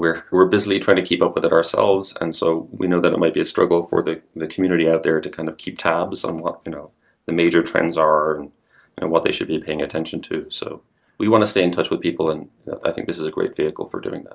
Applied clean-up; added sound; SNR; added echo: none; none; none; none.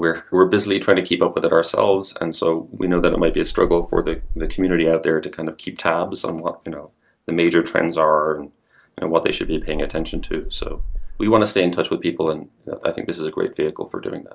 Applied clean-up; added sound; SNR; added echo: none; Meow; 6 dB; none.